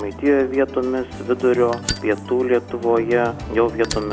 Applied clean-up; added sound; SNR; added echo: none; Fire; 16 dB; none.